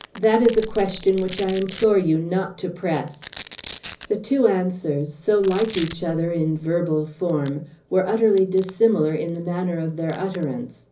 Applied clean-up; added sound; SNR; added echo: none; Domestic sounds, home sounds; 16 dB; reverberation time 0.5 s.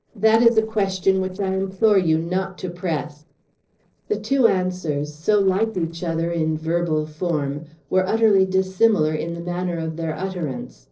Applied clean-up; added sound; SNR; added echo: neural separator model SepFormer DNS4.